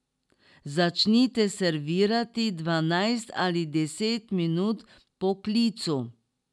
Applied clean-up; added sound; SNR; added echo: none; none; none; none.